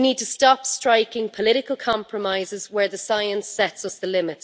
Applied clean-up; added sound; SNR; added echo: none; none; none; none.